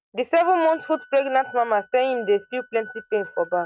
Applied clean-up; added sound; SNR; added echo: neural mask model RNNoise.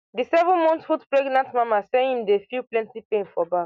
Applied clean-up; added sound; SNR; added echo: none; none; none; none.